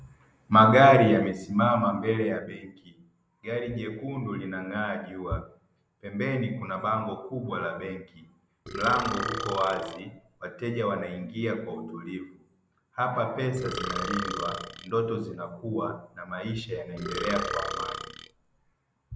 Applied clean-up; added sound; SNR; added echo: none; Burping, eructation; 6 dB; none.